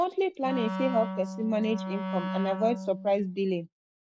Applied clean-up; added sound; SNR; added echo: none; Wind instrument, woodwind instrument; 6 dB; none.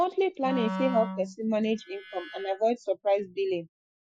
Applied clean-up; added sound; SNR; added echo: classical method Wiener filter.